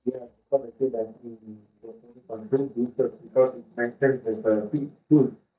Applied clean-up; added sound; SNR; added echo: neural mask model DeepFilterNet 3.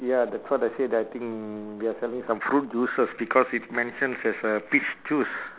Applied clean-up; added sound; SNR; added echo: none; none; none; none.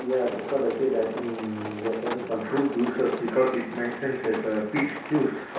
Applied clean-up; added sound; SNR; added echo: none; Rain; 10 dB; reverberation time 0.6 s.